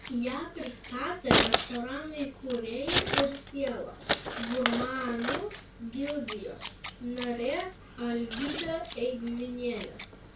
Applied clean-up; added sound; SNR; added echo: none; Scissors; -3 dB; reverberation time 0.2 s.